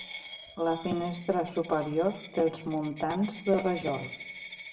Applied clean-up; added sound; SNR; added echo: none; Coin (dropping); 15 dB; reverberation time 0.6 s.